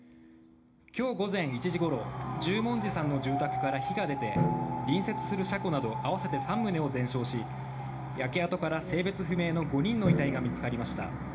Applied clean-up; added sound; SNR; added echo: none; Drum; 9 dB; reverberation time 0.4 s.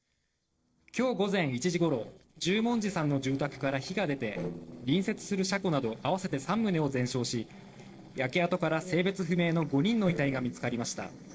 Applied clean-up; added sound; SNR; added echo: neural separator model SepFormer DNS4.